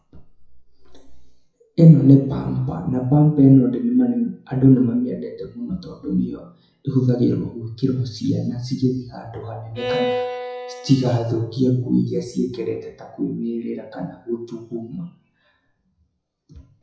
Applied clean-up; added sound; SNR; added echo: classical method WPE with log-MMSE.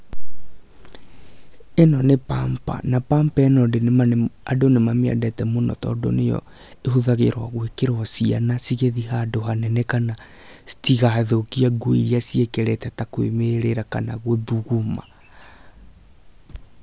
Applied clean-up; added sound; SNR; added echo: none; none; none; none.